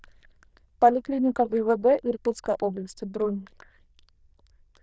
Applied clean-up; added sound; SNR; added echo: neural diffusion model UNIVERSE++.